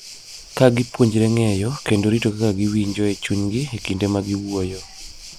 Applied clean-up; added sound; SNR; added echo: none; Waves, surf; 18 dB; none.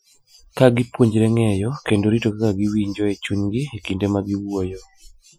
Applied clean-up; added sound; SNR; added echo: classical method Wiener filter.